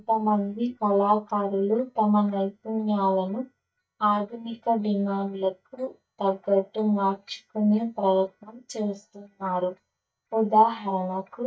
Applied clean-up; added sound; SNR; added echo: neural mask model DeepFilterNet 3.